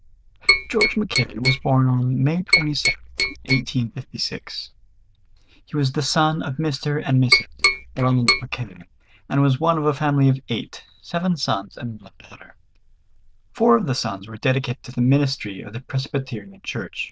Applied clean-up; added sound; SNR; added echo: neural diffusion model UNIVERSE++.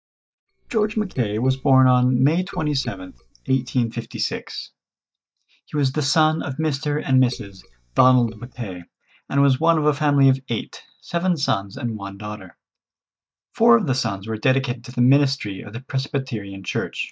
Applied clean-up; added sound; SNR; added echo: neural mask model DeepFilterNet 3.